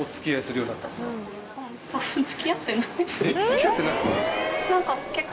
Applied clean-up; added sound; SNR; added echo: none; none; none; none.